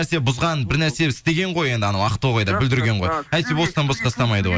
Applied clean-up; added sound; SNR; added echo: none; none; none; none.